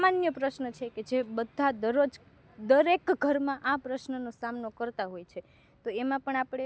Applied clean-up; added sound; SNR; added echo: none; none; none; none.